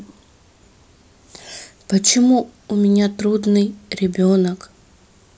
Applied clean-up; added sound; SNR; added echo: none; none; none; none.